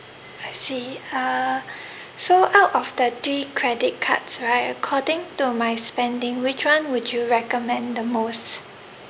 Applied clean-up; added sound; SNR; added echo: none; none; none; none.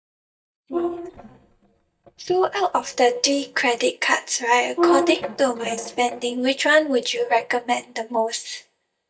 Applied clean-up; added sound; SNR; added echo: neural mask model DeepFilterNet 3.